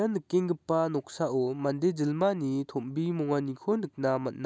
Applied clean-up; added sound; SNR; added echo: none; none; none; none.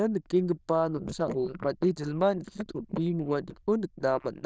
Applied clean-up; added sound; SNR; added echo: neural diffusion model UNIVERSE++.